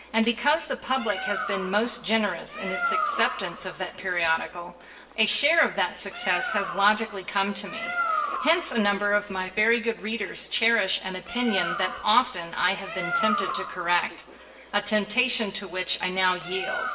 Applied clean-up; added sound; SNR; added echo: none; Bird; 7 dB; reverberation time 0.7 s.